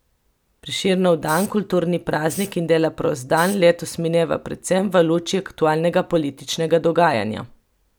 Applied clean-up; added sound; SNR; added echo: none; Hiss; 19 dB; none.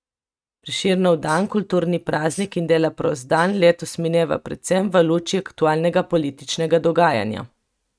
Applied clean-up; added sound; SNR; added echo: neural mask model RNNoise.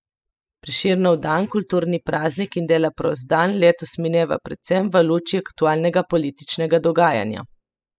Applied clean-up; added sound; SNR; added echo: classical method spectral subtraction.